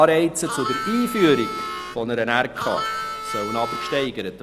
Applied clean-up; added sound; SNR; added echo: none; Harmonica; 6 dB; none.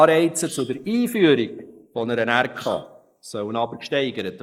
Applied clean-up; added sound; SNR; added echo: neural mask model Resemble Enhance denoiser.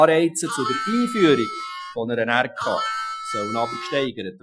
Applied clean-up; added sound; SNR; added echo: classical method Wiener filter.